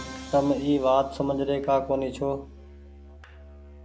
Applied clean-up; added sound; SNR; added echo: none; Musical instrument + Musical instrument; 17 dB; none.